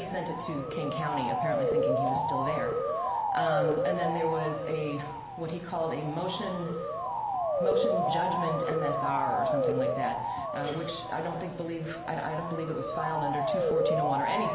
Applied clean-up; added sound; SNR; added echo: none; Motor vehicle (road) / Siren; -3 dB; none.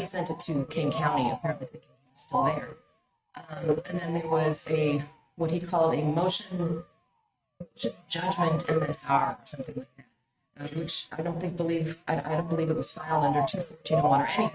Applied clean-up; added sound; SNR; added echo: neural mask model RNNoise.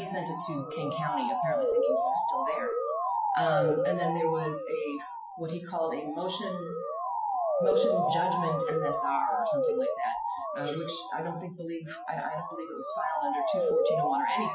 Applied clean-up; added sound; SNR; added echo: classical method Wiener filter.